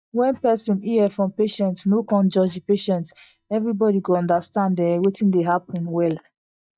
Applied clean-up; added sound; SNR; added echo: neural mask model DeepFilterNet 3.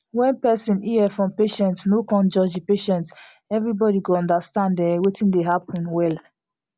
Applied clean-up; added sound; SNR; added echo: none; none; none; none.